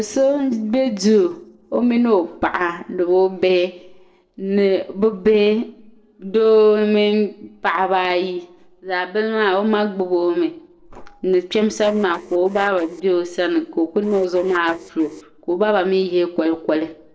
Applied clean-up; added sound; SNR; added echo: neural separator model SepFormer DNS4.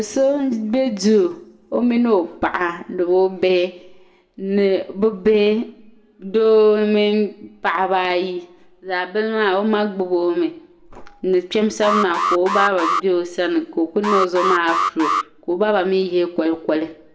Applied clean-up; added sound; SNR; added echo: none; Alarm; 3 dB; reverberation time 0.4 s.